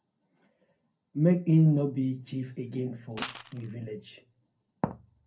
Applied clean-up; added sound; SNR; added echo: none; Coin (dropping); 13 dB; reverberation time 0.2 s.